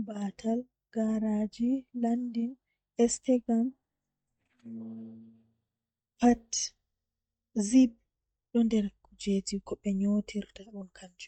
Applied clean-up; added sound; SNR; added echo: neural mask model DeepFilterNet 3.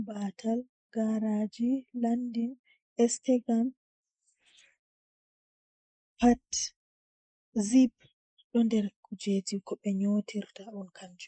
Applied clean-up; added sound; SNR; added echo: neural mask model Resemble Enhance denoiser.